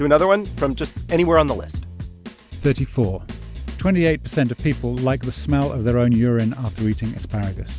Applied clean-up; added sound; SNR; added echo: none; none; none; none.